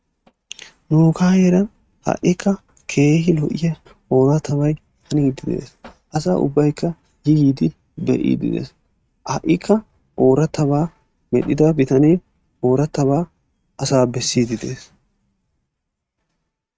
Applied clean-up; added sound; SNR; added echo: neural mask model RNNoise.